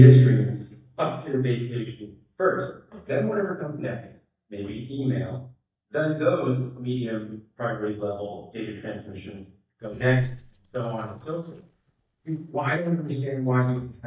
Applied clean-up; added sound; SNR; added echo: neural mask model DeepFilterNet 3.